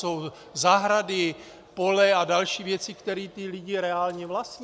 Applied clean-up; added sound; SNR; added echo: none; none; none; none.